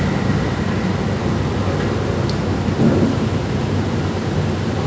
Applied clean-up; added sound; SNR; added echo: none; none; none; none.